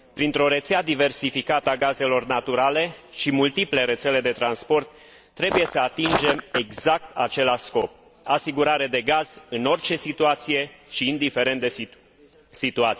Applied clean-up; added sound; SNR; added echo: none; Walk, footsteps; 5 dB; none.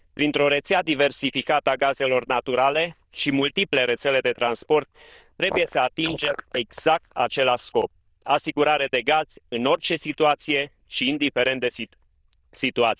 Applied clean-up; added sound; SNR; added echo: neural diffusion model UNIVERSE++.